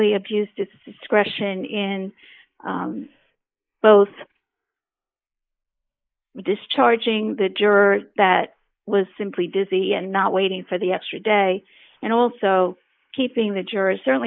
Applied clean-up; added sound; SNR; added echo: neural mask model Resemble Enhance denoiser.